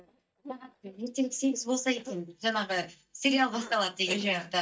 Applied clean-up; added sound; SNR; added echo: neural mask model DeepFilterNet 3.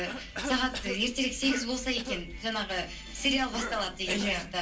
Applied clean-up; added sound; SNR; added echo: none; Cough; 10 dB; reverberation time 0.3 s.